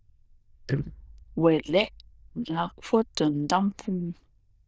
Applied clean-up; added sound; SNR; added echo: neural diffusion model UNIVERSE++.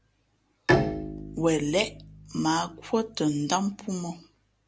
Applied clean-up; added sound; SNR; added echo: none; Bowed string instrument; 4 dB; none.